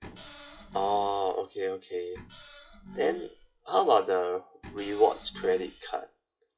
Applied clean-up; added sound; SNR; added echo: classical method WPE with log-MMSE.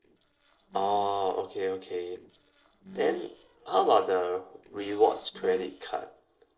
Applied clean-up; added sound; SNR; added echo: neural separator model SepFormer DNS4.